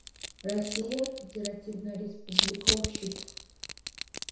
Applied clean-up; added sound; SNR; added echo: none; Crushing; -2 dB; reverberation time 0.7 s.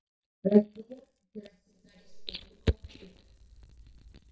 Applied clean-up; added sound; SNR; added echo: neural mask model DeepFilterNet 3.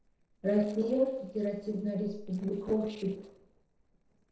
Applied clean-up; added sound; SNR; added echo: neural separator model SepFormer DNS4.